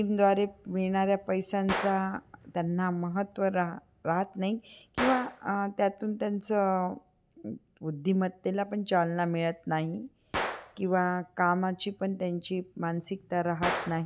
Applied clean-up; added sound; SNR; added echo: none; Gunshot, gunfire; 12 dB; none.